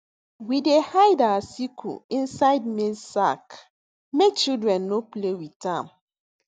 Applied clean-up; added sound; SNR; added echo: none; none; none; none.